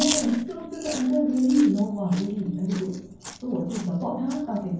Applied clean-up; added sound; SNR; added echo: none; Chewing, mastication; 12 dB; reverberation time 0.9 s.